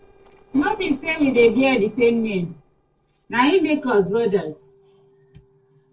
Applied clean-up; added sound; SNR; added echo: neural separator model SepFormer DNS4.